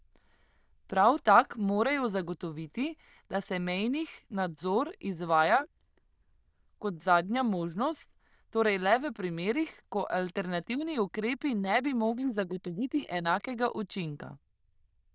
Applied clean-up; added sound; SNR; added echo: neural diffusion model UNIVERSE++.